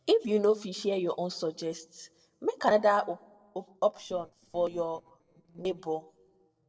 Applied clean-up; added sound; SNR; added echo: neural separator model SepFormer DNS4.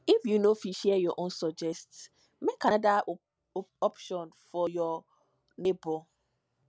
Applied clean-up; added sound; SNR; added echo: none; none; none; none.